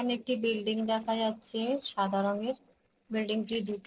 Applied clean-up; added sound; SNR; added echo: neural separator model SepFormer DNS4.